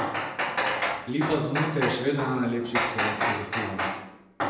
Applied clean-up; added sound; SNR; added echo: none; Hammer; 0 dB; reverberation time 1.0 s.